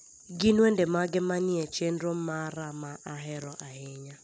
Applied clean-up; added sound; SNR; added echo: none; none; none; none.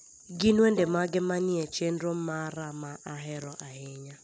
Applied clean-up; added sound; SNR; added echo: none; Bowed string instrument; 20 dB; none.